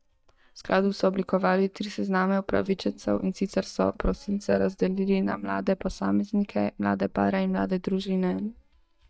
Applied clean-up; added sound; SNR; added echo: neural mask model DeepFilterNet 3.